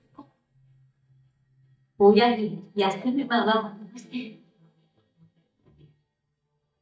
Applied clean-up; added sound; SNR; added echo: neural mask model DeepFilterNet 3.